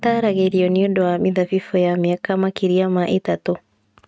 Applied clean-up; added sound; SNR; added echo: neural mask model RNNoise.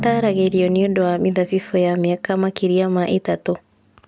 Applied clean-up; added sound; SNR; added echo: none; Drum; 17 dB; none.